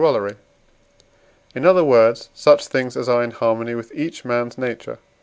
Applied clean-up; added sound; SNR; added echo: none; none; none; none.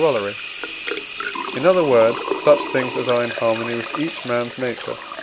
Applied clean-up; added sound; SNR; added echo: none; Sink (filling or washing) / Water tap, faucet; 6 dB; none.